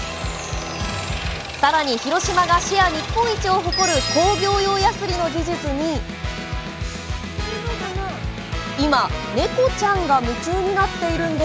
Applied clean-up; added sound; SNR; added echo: none; none; none; none.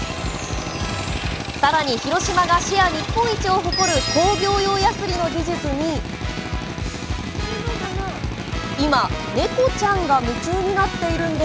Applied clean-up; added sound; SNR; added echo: none; Drill; 11 dB; none.